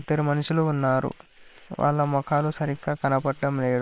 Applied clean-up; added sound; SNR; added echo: neural separator model SepFormer WHAM!.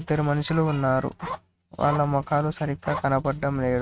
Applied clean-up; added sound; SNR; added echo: neural mask model RNNoise.